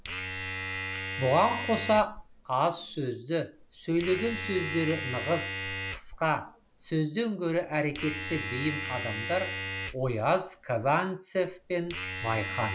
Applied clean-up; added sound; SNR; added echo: none; Domestic sounds, home sounds; 7 dB; none.